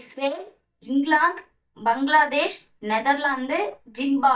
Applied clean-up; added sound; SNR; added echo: neural mask model DeepFilterNet 3.